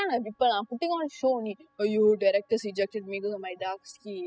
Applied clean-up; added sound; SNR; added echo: classical method spectral subtraction.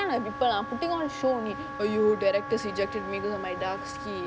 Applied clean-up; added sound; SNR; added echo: none; Wind instrument, woodwind instrument; 9 dB; none.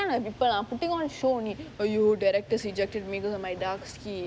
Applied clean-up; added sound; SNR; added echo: none; none; none; none.